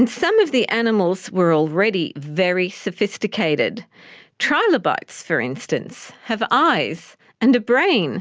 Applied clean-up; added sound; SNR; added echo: none; none; none; none.